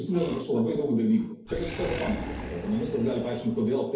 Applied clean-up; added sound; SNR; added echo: none; Animal; 12 dB; reverberation time 2.0 s.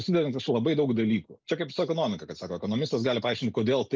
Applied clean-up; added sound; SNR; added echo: none; none; none; none.